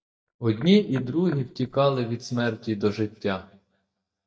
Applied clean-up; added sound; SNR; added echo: neural mask model DeepFilterNet 3.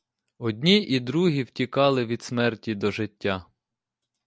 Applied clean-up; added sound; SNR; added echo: none; none; none; none.